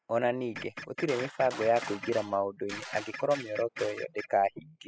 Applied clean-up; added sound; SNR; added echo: classical method spectral subtraction.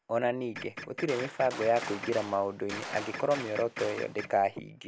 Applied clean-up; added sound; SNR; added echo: none; Printer + Gunshot, gunfire; 10 dB; none.